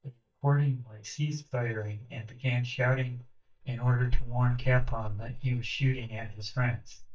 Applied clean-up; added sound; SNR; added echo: neural mask model DeepFilterNet 3.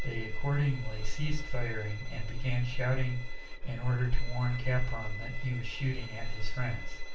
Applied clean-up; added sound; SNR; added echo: none; Bowed string instrument; 17 dB; reverberation time 0.4 s.